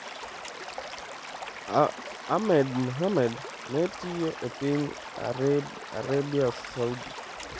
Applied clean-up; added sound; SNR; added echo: none; Stream / Liquid; 10 dB; none.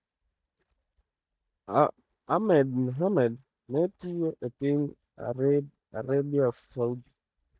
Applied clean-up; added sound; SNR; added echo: neural mask model DeepFilterNet 3.